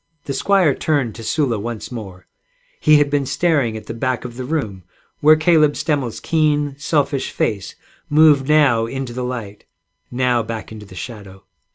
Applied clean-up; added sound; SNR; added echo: none; none; none; none.